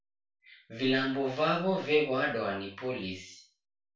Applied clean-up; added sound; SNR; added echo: none; none; none; reverberation time 0.3 s.